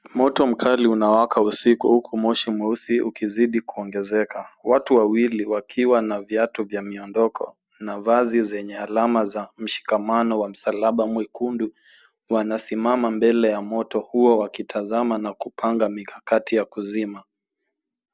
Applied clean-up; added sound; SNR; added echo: none; none; none; none.